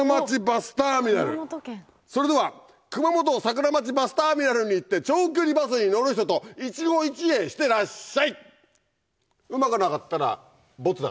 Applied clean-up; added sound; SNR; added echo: none; none; none; none.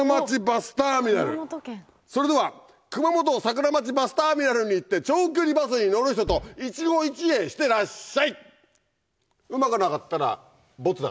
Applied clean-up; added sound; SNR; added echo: none; Bass drum; 15 dB; none.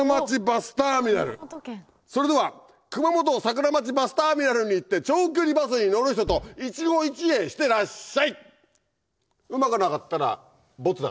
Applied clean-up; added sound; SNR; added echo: neural separator model SepFormer DNS4.